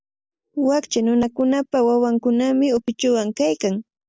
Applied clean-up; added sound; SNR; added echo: none; none; none; none.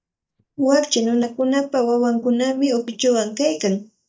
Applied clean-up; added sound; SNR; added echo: neural mask model DeepFilterNet 3.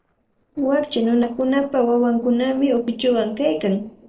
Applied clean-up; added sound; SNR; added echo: neural separator model SepFormer DNS4.